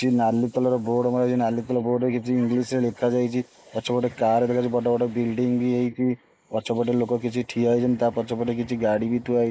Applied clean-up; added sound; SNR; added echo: neural mask model Resemble Enhance denoiser.